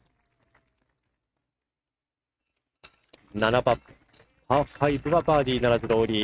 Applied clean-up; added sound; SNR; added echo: neural mask model RNNoise.